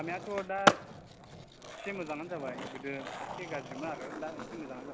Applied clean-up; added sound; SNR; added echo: none; Skateboard; -4 dB; none.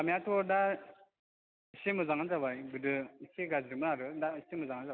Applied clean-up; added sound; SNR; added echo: none; none; none; none.